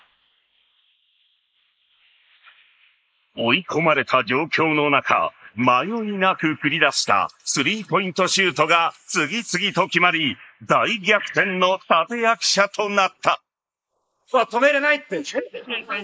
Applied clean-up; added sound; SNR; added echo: neural mask model Resemble Enhance denoiser.